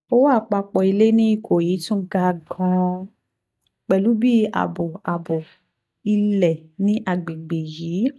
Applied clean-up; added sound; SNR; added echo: neural mask model DeepFilterNet 3.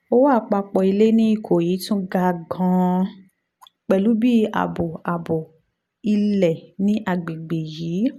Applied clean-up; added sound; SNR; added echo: none; none; none; none.